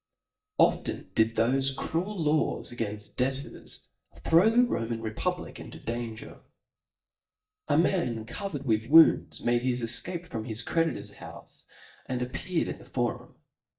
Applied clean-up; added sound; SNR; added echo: neural mask model DeepFilterNet 3.